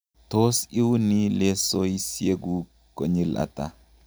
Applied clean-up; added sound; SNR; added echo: none; none; none; none.